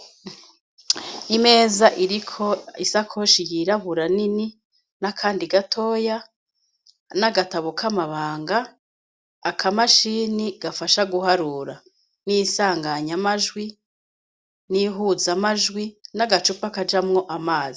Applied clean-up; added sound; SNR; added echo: none; none; none; none.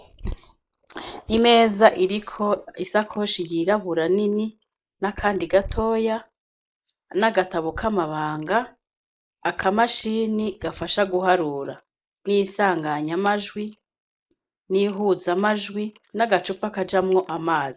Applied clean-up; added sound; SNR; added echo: neural mask model Resemble Enhance denoiser.